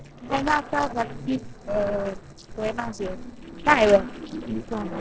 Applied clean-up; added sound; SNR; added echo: neural separator model SepFormer DNS4.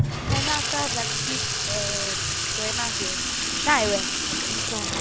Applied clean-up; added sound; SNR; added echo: none; Sink (filling or washing) / Water tap, faucet; -5 dB; none.